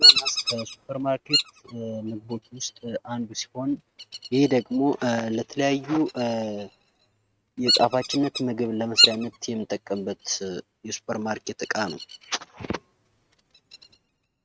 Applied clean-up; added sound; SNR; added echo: neural mask model RNNoise.